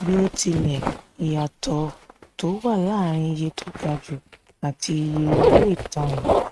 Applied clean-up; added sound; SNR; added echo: neural mask model RNNoise.